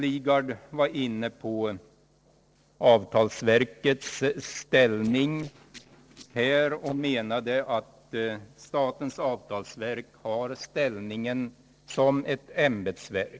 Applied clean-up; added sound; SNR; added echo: neural separator model SepFormer DNS4.